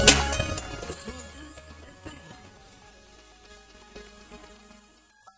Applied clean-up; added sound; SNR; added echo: neural mask model RNNoise.